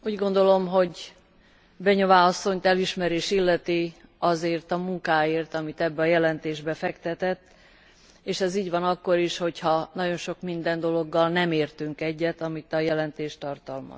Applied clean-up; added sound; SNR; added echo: none; none; none; none.